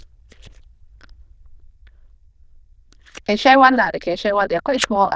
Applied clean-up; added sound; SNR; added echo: neural diffusion model UNIVERSE++.